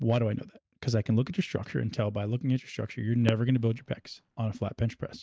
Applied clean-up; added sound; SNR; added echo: neural mask model RNNoise.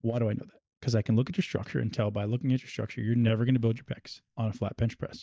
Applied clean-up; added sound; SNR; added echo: neural mask model DeepFilterNet 3.